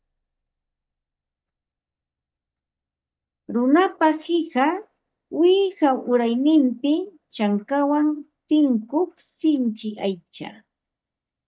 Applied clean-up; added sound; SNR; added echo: neural mask model DeepFilterNet 3.